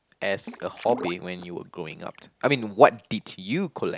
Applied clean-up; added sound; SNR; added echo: none; Water / Splash, splatter; 15 dB; none.